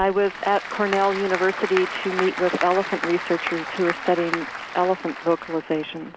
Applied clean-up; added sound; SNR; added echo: none; Applause / Crowd; 8 dB; none.